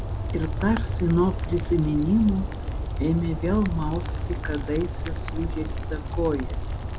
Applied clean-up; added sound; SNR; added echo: none; Rain; 2 dB; none.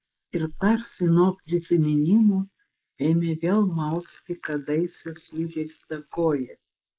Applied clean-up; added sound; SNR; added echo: neural mask model Resemble Enhance denoiser.